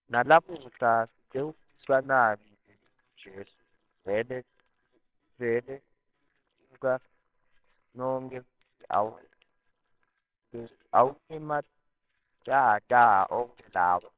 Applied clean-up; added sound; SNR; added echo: neural separator model SepFormer WHAMR!.